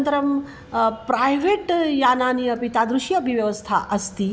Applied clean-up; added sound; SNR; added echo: none; none; none; none.